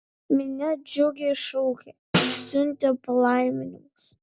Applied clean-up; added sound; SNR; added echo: none; Snare drum; 4 dB; none.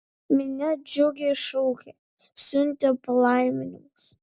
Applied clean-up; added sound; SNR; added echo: none; none; none; none.